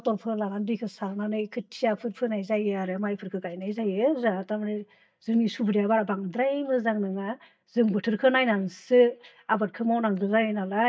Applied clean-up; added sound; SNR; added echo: neural mask model DeepFilterNet 3.